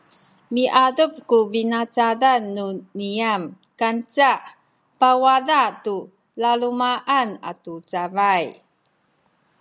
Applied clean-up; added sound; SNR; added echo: none; none; none; none.